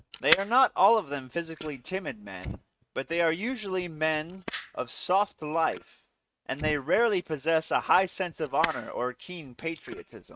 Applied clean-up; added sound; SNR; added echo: neural mask model RNNoise.